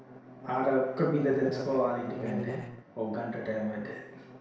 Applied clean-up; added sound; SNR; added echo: none; Buzz; 10 dB; reverberation time 0.7 s.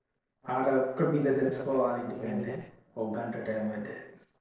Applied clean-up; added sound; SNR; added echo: neural separator model SepFormer DNS4.